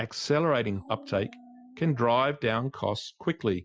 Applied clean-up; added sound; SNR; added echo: classical method Wiener filter.